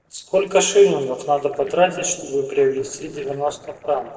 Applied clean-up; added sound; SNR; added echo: neural separator model SepFormer DNS4.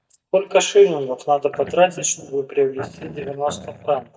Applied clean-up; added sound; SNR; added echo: neural mask model DeepFilterNet 3.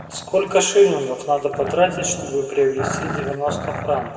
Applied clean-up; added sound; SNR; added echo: none; Growling; 10 dB; reverberation time 1.5 s.